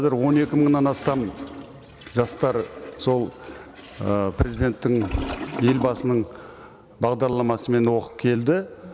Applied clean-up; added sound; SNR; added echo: none; Toilet flush; 15 dB; none.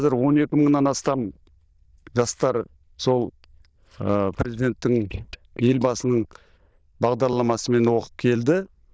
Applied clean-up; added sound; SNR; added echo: neural diffusion model UNIVERSE++.